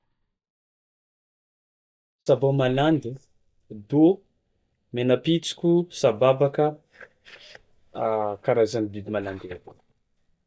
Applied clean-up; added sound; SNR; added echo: neural mask model DeepFilterNet 3.